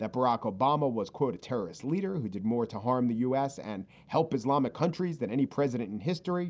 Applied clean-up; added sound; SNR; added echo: none; none; none; none.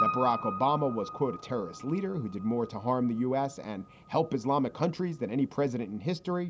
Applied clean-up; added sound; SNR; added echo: none; Piano; 9 dB; none.